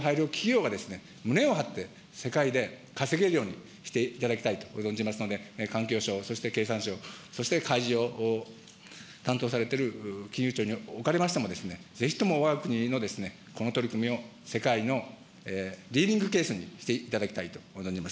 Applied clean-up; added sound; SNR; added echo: none; none; none; none.